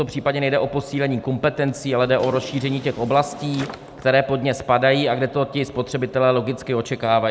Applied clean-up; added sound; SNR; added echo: none; Drawer open or close; 18 dB; none.